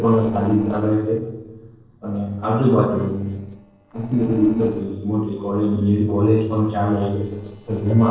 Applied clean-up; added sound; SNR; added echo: neural separator model SepFormer DNS4.